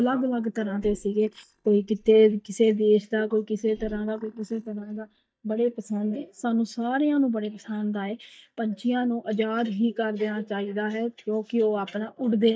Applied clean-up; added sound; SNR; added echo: neural mask model DeepFilterNet 3.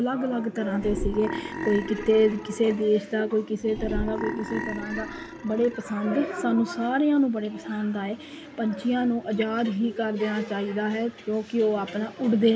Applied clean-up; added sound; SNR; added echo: none; Burping, eructation; 8 dB; none.